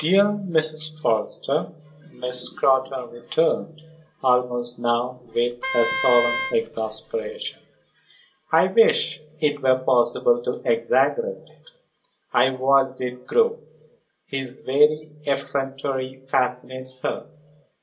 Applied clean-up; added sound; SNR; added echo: none; Wind instrument, woodwind instrument; 6 dB; reverberation time 0.2 s.